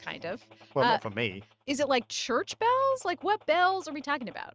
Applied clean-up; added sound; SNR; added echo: neural mask model RNNoise.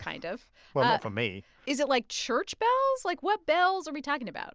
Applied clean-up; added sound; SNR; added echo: none; none; none; none.